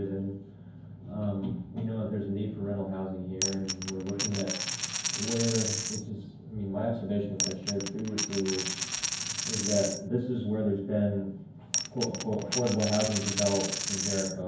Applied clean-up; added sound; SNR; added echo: none; Coin (dropping); 2 dB; reverberation time 0.9 s.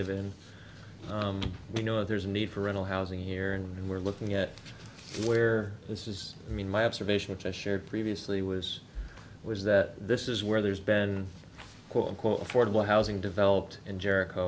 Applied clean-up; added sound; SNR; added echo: none; none; none; none.